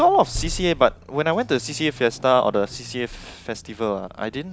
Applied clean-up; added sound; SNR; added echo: none; Accelerating, revving, vroom; 15 dB; none.